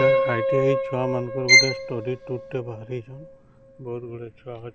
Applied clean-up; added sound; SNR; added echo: none; Piano + Bowed string instrument; -5 dB; none.